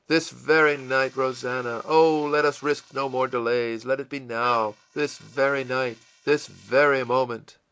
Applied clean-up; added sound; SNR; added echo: neural mask model Resemble Enhance denoiser.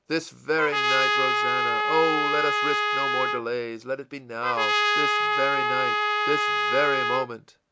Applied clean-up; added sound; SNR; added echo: none; Trumpet; -4 dB; none.